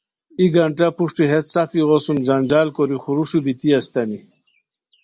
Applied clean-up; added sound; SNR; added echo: none; none; none; none.